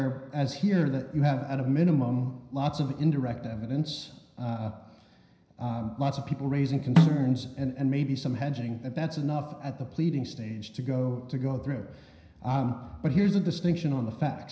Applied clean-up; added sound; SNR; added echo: none; Snare drum; -2 dB; reverberation time 0.9 s.